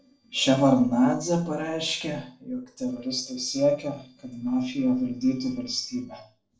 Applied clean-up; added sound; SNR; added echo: neural separator model SepFormer DNS4.